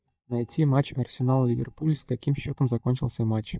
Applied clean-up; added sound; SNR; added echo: neural mask model DeepFilterNet 3.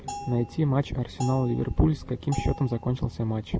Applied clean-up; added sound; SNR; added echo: none; Bell; 15 dB; none.